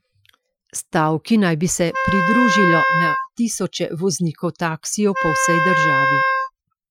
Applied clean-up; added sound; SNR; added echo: classical method Wiener filter.